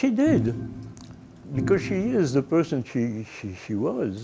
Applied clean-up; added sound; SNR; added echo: none; Organ; 8 dB; none.